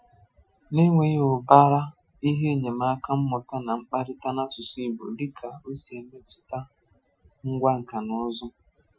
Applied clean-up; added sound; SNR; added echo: classical method Wiener filter.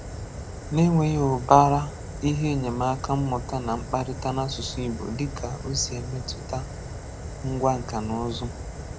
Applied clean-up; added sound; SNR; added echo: none; Fire; 9 dB; none.